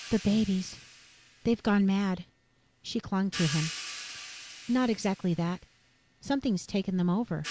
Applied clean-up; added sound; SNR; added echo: none; Crash cymbal / Hi-hat; 14 dB; none.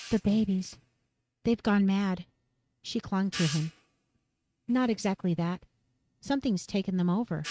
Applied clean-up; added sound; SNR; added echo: neural mask model RNNoise.